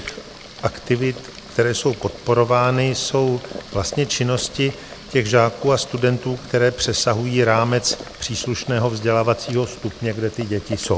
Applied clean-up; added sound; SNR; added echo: none; Boiling; 16 dB; none.